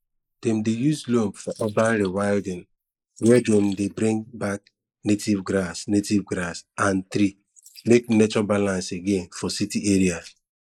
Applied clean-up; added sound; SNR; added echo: neural mask model Resemble Enhance denoiser.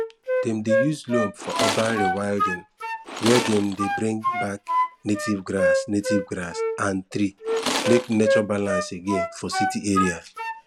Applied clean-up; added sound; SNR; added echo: none; Tools + Wind instrument, woodwind instrument; 0 dB; none.